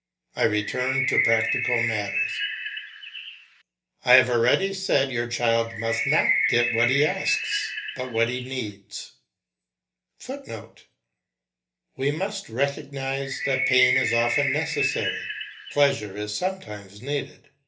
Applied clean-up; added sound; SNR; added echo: none; Bird; 0 dB; reverberation time 0.3 s.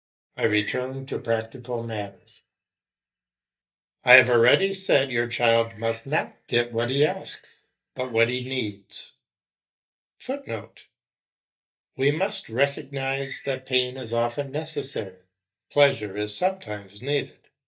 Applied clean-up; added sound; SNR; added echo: neural mask model DeepFilterNet 3.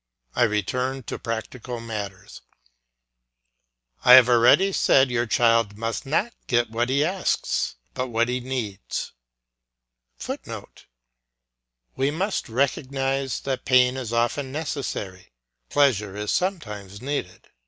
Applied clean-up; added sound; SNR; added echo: none; none; none; none.